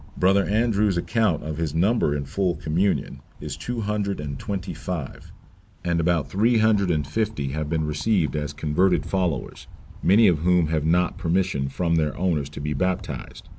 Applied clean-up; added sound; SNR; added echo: none; Rattle; 15 dB; none.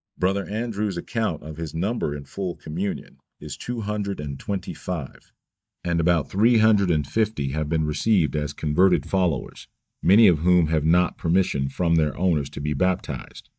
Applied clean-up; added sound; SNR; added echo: neural mask model DeepFilterNet 3.